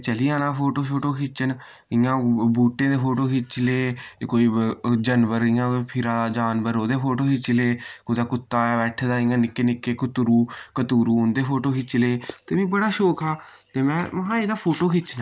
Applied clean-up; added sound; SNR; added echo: none; none; none; none.